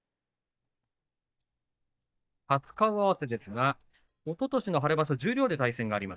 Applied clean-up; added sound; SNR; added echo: neural mask model DeepFilterNet 3.